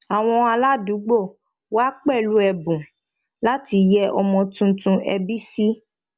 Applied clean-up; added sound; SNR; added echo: none; none; none; none.